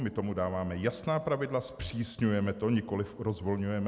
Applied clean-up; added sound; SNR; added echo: none; none; none; none.